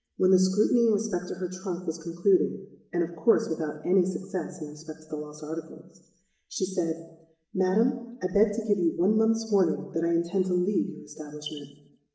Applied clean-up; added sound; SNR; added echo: none; none; none; reverberation time 0.8 s.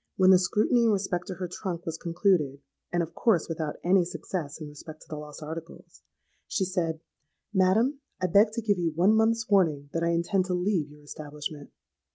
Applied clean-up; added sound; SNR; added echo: none; none; none; none.